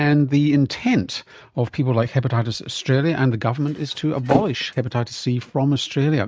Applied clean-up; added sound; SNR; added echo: neural mask model RNNoise.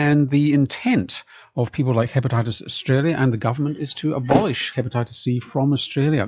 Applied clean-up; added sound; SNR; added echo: classical method log-MMSE.